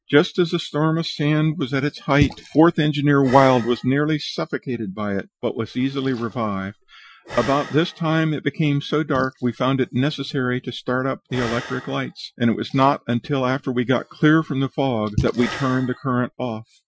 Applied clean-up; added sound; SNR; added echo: classical method Wiener filter.